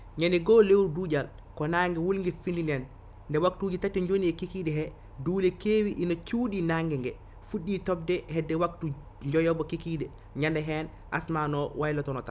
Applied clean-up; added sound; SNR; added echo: none; none; none; none.